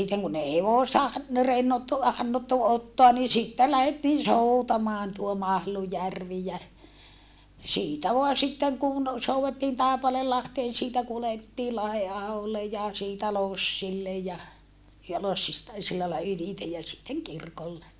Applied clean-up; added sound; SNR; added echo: none; none; none; none.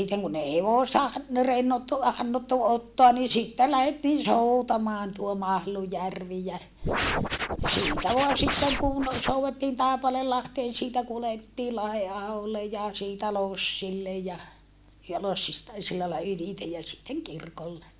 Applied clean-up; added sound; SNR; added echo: none; Scratching (performance technique); 2 dB; none.